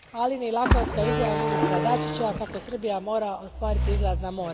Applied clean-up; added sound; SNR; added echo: none; Splash, splatter + Slam; -1 dB; none.